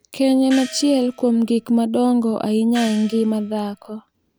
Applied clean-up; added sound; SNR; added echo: none; Gong; 18 dB; none.